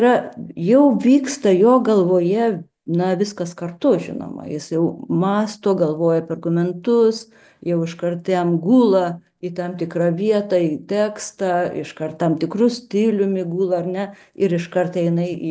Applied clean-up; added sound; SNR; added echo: none; none; none; none.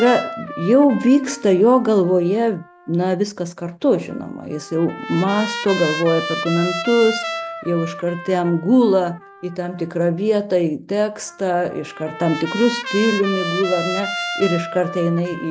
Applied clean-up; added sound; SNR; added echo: none; Trumpet; 10 dB; none.